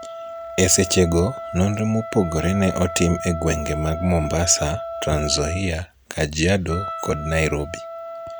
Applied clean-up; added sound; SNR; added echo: none; Wind instrument, woodwind instrument; 10 dB; none.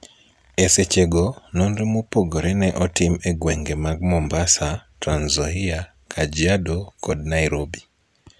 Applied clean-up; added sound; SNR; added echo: none; none; none; none.